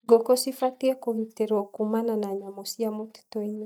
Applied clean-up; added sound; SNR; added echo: neural mask model DeepFilterNet 3.